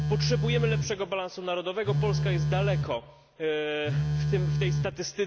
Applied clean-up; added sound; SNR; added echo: none; Telephone; -2 dB; none.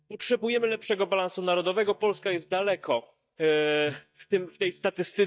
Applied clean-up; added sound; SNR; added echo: neural mask model DeepFilterNet 3.